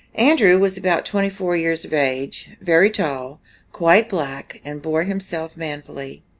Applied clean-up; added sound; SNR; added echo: none; none; none; none.